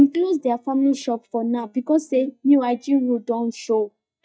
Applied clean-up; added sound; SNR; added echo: neural mask model DeepFilterNet 3.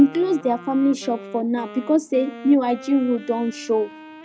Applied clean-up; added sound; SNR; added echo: none; Wind instrument, woodwind instrument; 18 dB; none.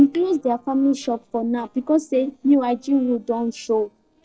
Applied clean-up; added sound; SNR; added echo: neural separator model SepFormer DNS4.